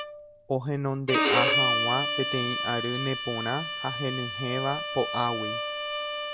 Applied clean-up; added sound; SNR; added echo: none; Bowed string instrument; -1 dB; none.